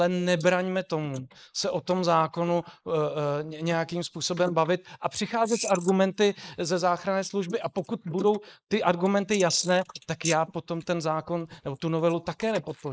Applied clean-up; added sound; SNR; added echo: neural mask model Resemble Enhance denoiser.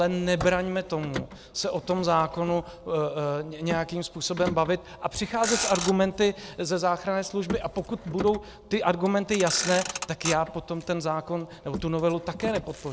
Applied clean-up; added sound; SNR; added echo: none; Motor vehicle (road); 11 dB; none.